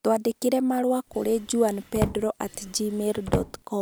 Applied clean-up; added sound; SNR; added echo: none; Drawer open or close; 9 dB; none.